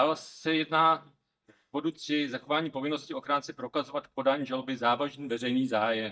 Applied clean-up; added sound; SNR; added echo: neural mask model DeepFilterNet 3.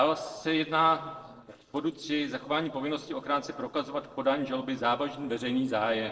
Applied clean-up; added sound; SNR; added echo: neural separator model SepFormer DNS4.